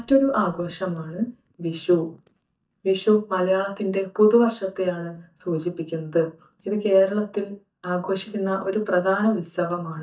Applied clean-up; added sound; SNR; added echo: neural mask model DeepFilterNet 3.